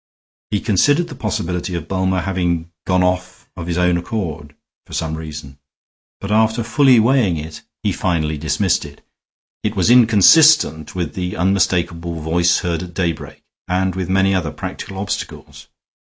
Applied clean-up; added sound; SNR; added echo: none; none; none; none.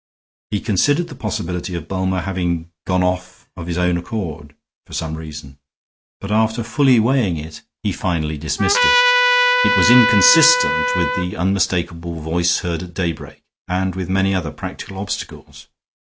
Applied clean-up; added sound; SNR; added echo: none; Trumpet; -3 dB; none.